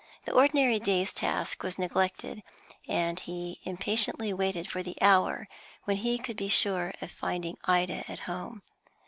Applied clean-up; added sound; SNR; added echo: none; none; none; none.